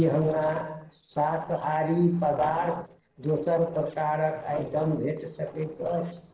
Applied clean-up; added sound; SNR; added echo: neural separator model SepFormer DNS4.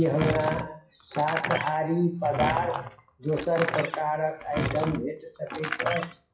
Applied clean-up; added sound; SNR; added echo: classical method WPE with log-MMSE.